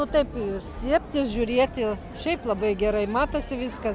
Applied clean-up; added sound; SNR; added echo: none; none; none; none.